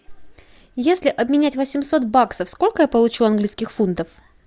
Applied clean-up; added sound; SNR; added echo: none; none; none; none.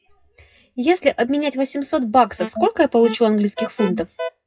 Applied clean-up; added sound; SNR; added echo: classical method WPE with log-MMSE.